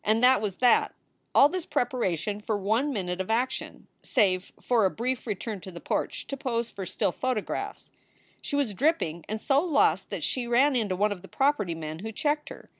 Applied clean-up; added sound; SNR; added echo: none; none; none; none.